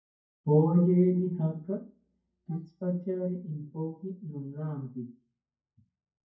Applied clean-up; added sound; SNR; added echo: neural mask model DeepFilterNet 3.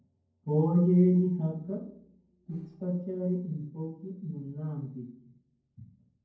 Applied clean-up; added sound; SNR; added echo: neural separator model SepFormer DNS4.